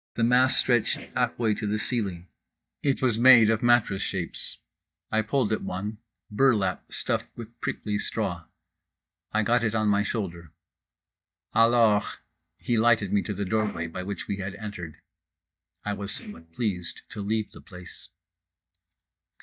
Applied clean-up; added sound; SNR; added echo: neural mask model DeepFilterNet 3.